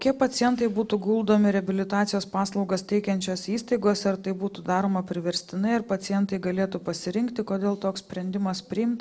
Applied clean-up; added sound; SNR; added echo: none; none; none; none.